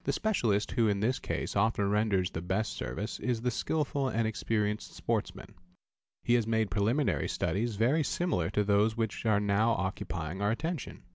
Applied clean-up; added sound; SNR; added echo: none; none; none; none.